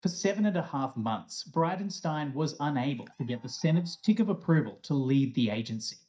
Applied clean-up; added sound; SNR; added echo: neural mask model DeepFilterNet 3.